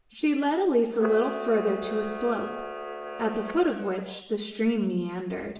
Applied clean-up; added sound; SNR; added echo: none; Camera; 11 dB; reverberation time 0.8 s.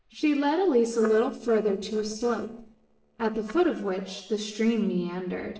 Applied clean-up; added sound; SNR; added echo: neural separator model SepFormer DNS4.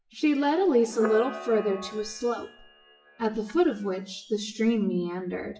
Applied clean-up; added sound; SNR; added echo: classical method WPE with log-MMSE.